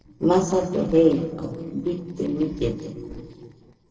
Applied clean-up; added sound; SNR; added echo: neural separator model SepFormer DNS4.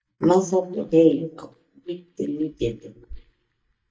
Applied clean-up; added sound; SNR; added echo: neural mask model DeepFilterNet 3.